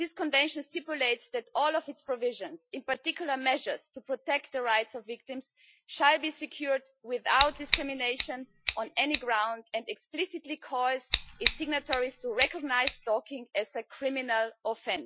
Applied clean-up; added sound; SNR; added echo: classical method Wiener filter.